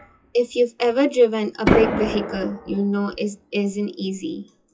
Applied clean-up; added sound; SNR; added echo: classical method WPE with log-MMSE.